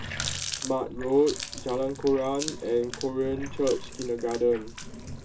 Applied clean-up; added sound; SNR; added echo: none; Water tap, faucet; 9 dB; reverberation time 0.2 s.